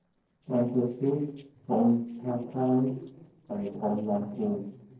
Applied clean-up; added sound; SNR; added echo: neural separator model SepFormer DNS4.